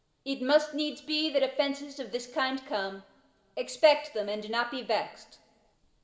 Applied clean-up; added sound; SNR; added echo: none; none; none; reverberation time 2.0 s.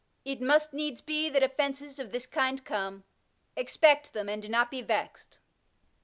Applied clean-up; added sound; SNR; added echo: none; none; none; none.